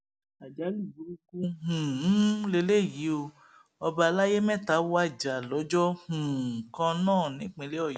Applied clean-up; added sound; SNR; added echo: none; none; none; none.